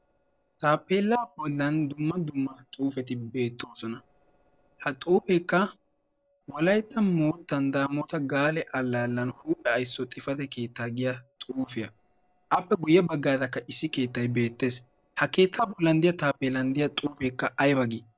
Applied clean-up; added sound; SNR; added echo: neural separator model SepFormer DNS4.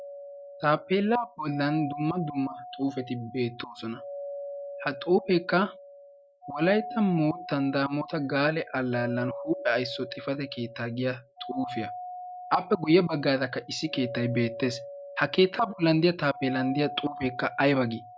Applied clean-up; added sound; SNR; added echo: none; Doorbell; 13 dB; none.